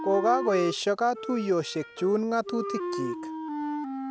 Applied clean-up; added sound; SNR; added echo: none; Wind instrument, woodwind instrument; 6 dB; none.